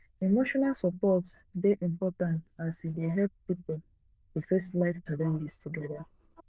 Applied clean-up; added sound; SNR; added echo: neural diffusion model UNIVERSE++.